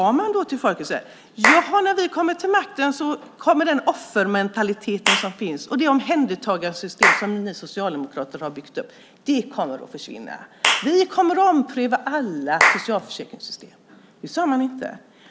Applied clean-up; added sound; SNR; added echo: none; Clapping / Chirp, tweet; 5 dB; none.